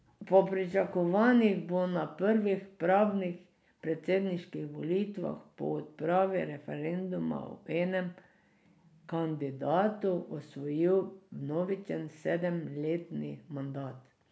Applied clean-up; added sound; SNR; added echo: none; none; none; none.